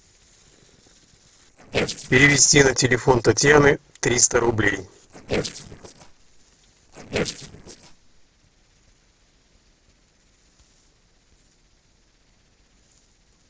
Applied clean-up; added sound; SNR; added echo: neural separator model SepFormer DNS4.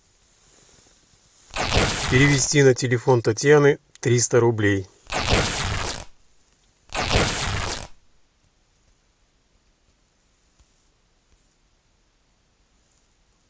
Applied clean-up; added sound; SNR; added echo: none; Tearing; 0 dB; none.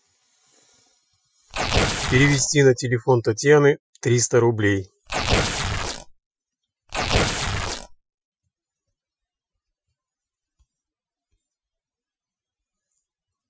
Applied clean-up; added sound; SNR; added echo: classical method Wiener filter.